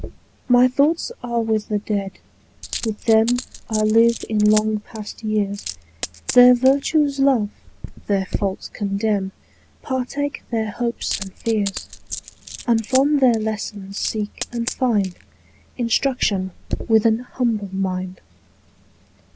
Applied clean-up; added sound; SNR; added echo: none; Coin (dropping); 13 dB; none.